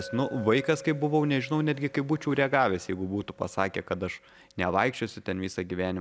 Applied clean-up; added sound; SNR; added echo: none; Glass; 19 dB; none.